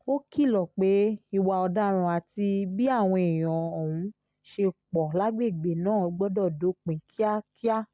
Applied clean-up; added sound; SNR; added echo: none; none; none; none.